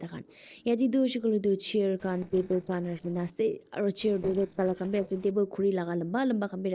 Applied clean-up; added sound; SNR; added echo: neural separator model SepFormer DNS4.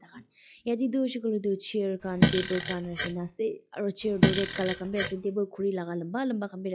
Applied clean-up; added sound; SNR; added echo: classical method log-MMSE.